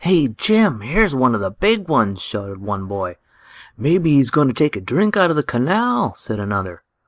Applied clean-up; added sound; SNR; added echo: neural mask model Resemble Enhance denoiser.